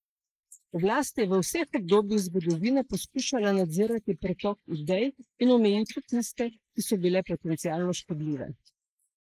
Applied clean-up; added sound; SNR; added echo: neural mask model Resemble Enhance denoiser.